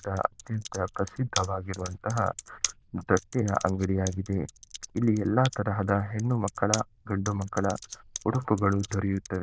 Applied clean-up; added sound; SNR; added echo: neural diffusion model UNIVERSE++.